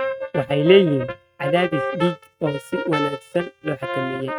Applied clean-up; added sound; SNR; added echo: neural mask model RNNoise.